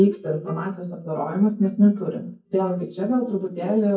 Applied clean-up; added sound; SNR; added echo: neural mask model DeepFilterNet 3.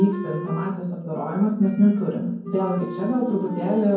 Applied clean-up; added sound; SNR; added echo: none; Wind instrument, woodwind instrument; 13 dB; reverberation time 0.9 s.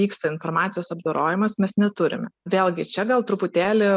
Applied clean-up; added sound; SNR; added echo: none; none; none; none.